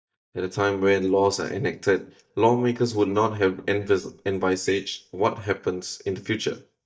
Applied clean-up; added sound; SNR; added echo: neural mask model DeepFilterNet 3.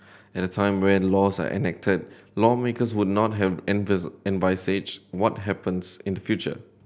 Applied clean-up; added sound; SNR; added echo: none; none; none; none.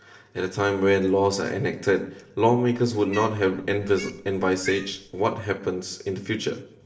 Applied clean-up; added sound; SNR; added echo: none; Cat; 15 dB; reverberation time 0.6 s.